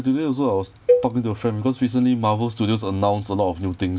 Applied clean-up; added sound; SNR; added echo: none; Cowbell; 3 dB; none.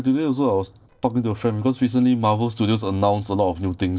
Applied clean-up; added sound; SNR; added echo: neural separator model SepFormer DNS4.